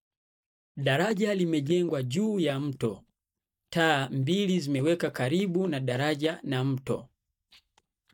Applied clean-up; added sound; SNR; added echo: neural mask model DeepFilterNet 3.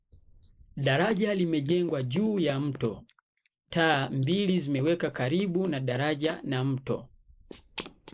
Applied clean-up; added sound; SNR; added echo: neural mask model Resemble Enhance denoiser.